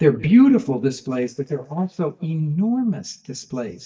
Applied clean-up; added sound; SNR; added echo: neural mask model DeepFilterNet 3.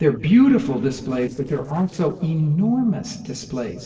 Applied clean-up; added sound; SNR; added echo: neural separator model SepFormer DNS4.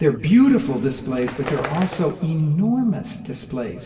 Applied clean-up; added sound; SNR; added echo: none; Bird; 14 dB; reverberation time 2.5 s.